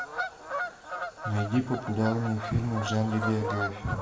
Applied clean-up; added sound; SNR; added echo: none; Bird vocalization, bird call, bird song / Fowl; 6 dB; reverberation time 0.6 s.